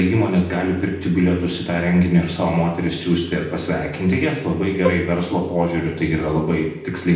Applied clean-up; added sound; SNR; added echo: neural separator model SepFormer DNS4.